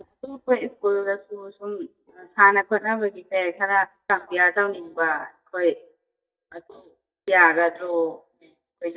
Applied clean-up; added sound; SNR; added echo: neural mask model DeepFilterNet 3.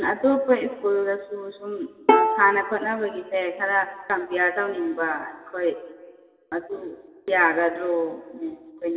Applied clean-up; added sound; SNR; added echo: none; Bowed string instrument; 1 dB; reverberation time 1.7 s.